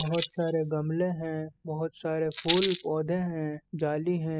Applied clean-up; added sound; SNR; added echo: classical method spectral subtraction.